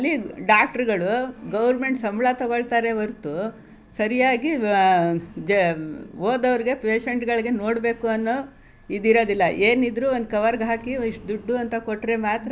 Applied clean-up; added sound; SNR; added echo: none; none; none; none.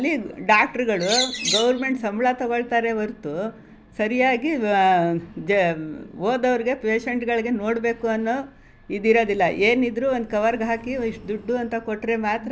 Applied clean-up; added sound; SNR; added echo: none; Bird; 3 dB; none.